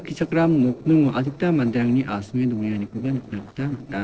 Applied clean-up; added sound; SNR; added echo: neural separator model SepFormer DNS4.